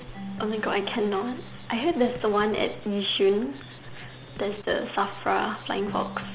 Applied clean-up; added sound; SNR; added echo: none; Marimba, xylophone / Wood + Writing; 15 dB; none.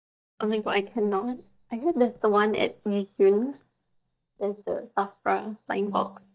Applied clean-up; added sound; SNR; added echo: neural mask model DeepFilterNet 3.